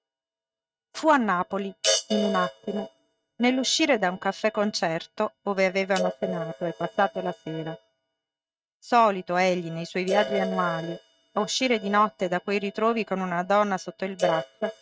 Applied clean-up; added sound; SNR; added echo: neural mask model RNNoise.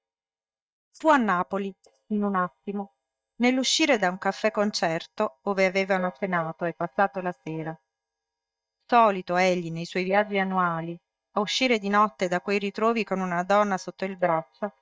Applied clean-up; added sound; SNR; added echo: neural mask model DeepFilterNet 3.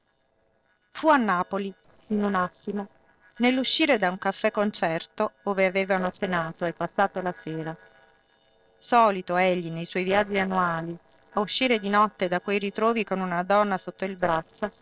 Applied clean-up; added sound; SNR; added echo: neural separator model SepFormer DNS4.